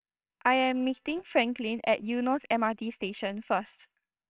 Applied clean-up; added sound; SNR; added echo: neural separator model SepFormer WHAMR!.